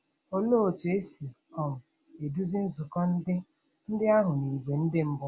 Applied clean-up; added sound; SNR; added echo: none; none; none; none.